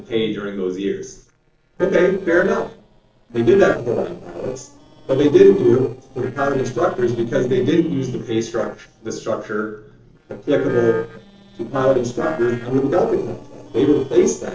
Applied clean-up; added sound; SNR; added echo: neural separator model SepFormer DNS4.